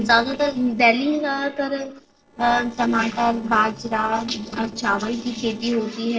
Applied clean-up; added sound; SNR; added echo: neural separator model SepFormer DNS4.